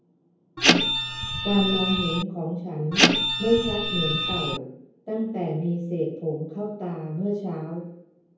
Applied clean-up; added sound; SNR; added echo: none; Printer; -4 dB; reverberation time 0.9 s.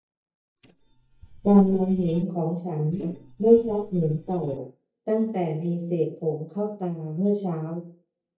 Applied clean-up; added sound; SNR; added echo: neural mask model DeepFilterNet 3.